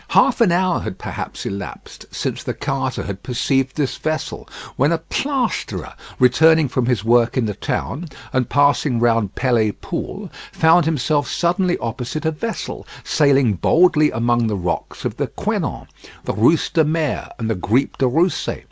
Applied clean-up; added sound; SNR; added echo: none; none; none; none.